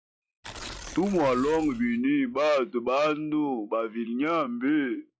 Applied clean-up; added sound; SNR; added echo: classical method log-MMSE.